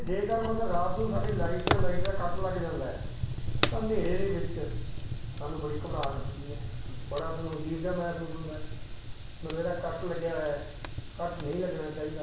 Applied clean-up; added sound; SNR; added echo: none; Fire; -3 dB; reverberation time 0.7 s.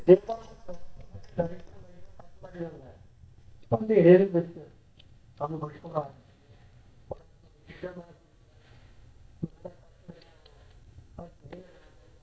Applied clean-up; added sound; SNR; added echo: neural mask model DeepFilterNet 3.